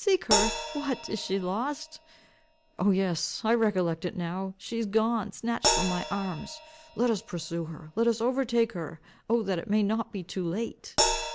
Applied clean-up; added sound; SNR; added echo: none; Crash cymbal; 6 dB; none.